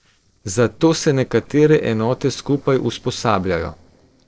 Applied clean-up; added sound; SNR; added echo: neural separator model SepFormer DNS4.